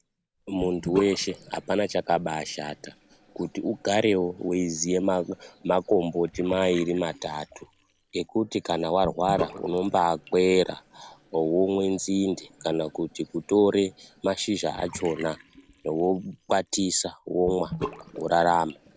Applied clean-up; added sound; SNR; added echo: none; Bathtub (filling or washing) / Sink (filling or washing); 16 dB; none.